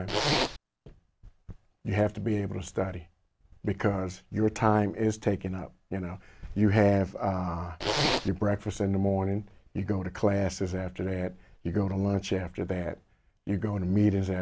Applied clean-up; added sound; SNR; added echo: none; Zipper (clothing); -2 dB; none.